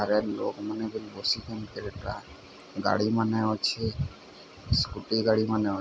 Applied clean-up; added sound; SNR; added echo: none; none; none; none.